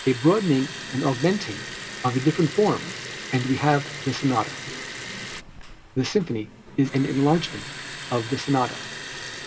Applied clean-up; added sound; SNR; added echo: none; Liquid; 11 dB; reverberation time 2.3 s.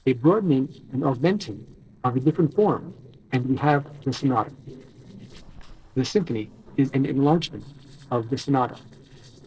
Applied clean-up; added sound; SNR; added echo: neural separator model SepFormer DNS4.